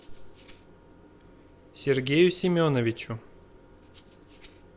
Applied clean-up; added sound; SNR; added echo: none; Rattle (instrument); 18 dB; none.